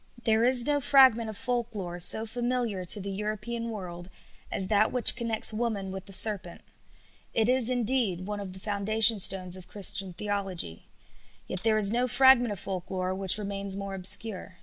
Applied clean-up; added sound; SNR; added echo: none; none; none; none.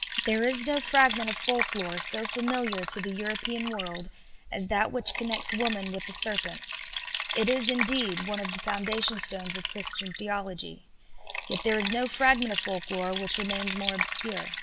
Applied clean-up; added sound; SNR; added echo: none; Liquid; 4 dB; none.